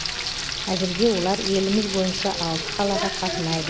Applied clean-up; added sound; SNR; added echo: none; Frying (food); 3 dB; none.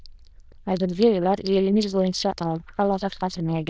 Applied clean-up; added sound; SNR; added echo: neural diffusion model UNIVERSE++.